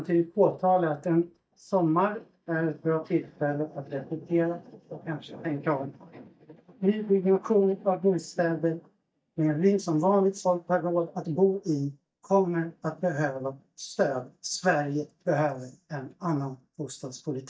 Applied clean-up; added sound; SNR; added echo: neural mask model DeepFilterNet 3.